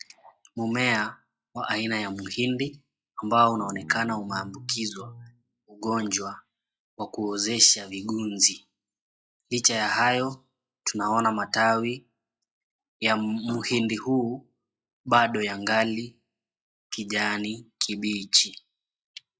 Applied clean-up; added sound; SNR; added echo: classical method log-MMSE.